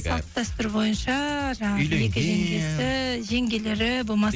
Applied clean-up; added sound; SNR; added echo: none; none; none; none.